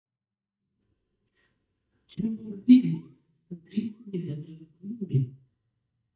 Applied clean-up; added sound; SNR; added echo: neural mask model DeepFilterNet 3.